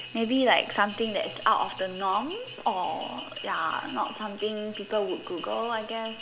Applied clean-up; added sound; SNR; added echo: none; Bell; 14 dB; none.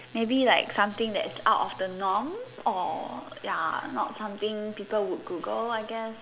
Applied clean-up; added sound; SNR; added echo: none; none; none; none.